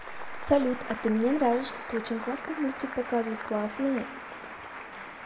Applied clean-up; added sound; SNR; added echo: none; Applause; 10 dB; reverberation time 2.8 s.